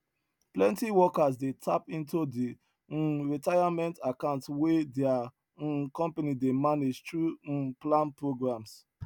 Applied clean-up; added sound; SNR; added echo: none; none; none; none.